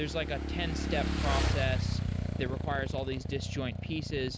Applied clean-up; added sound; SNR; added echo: none; Motorcycle / Engine; -3 dB; none.